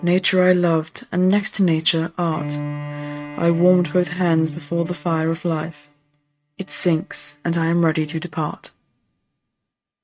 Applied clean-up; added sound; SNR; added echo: neural mask model RNNoise.